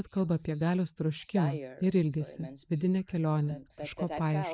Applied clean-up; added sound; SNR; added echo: neural mask model Resemble Enhance denoiser.